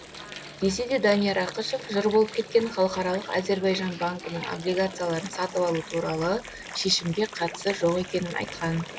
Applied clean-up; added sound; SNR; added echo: none; Water; 14 dB; none.